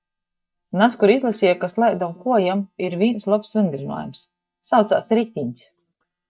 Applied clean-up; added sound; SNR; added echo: neural mask model DeepFilterNet 3.